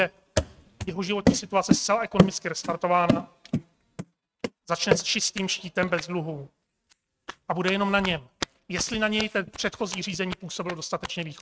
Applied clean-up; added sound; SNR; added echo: neural mask model RNNoise.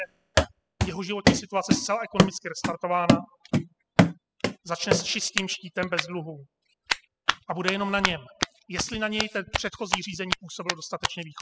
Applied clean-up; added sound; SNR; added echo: classical method spectral subtraction.